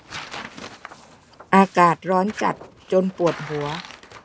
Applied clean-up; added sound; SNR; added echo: none; Tearing; 15 dB; none.